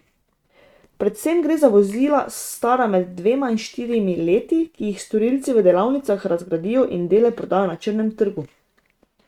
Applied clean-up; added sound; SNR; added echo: neural mask model RNNoise.